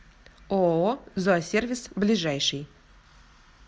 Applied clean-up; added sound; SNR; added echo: none; none; none; none.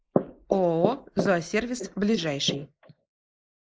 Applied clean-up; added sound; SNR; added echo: neural mask model Resemble Enhance denoiser.